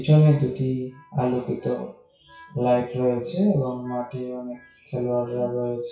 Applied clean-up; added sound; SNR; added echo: classical method WPE with log-MMSE.